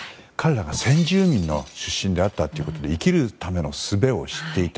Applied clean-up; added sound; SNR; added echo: none; Shatter; 20 dB; none.